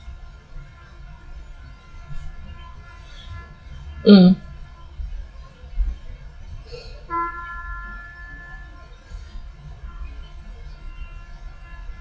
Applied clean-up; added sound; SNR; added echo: classical method WPE with log-MMSE.